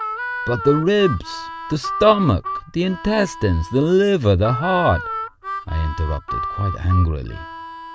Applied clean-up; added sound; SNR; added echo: none; Harmonica; 9 dB; none.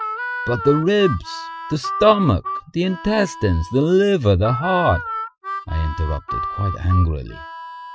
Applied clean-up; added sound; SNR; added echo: classical method Wiener filter.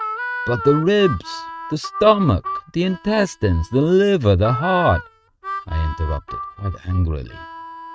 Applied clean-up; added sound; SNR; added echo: neural mask model RNNoise.